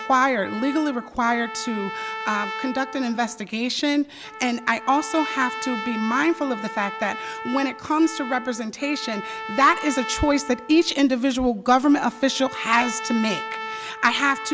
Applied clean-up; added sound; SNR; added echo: none; Trumpet; 11 dB; none.